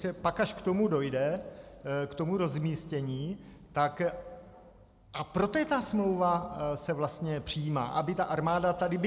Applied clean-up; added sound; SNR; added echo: none; none; none; none.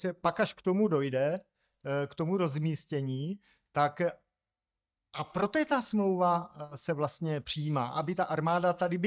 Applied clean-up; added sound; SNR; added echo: neural mask model DeepFilterNet 3.